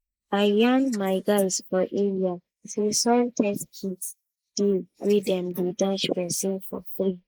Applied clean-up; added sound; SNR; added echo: neural mask model Resemble Enhance denoiser.